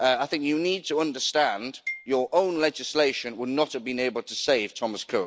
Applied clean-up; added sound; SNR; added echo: none; Marimba, xylophone; 16 dB; none.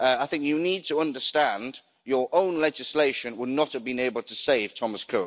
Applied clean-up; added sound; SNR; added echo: none; none; none; none.